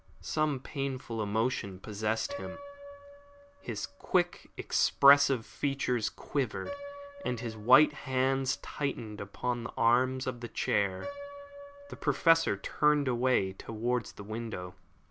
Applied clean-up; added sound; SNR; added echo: none; Piano; 18 dB; none.